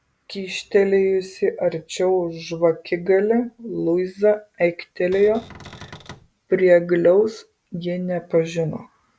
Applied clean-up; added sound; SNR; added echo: none; Cupboard open or close; 19 dB; none.